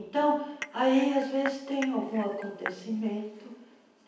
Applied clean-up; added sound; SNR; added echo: none; Cutlery, silverware / Dishes, pots, and pans / Chink, clink; 12 dB; reverberation time 0.9 s.